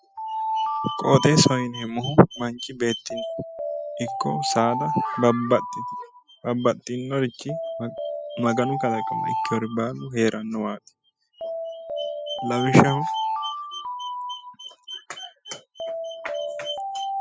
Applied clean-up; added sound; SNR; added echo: classical method spectral subtraction.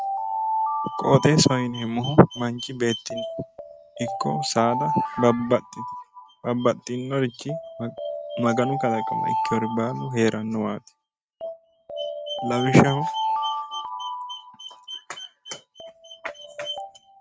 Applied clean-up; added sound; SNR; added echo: neural mask model RNNoise.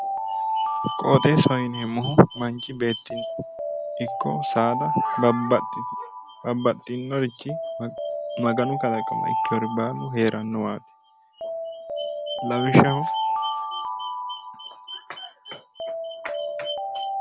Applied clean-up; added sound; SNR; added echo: none; Alarm; 4 dB; none.